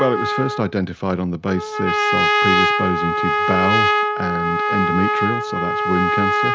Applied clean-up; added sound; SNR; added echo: none; Trumpet; -3 dB; none.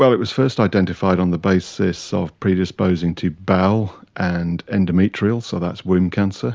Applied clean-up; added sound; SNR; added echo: none; none; none; none.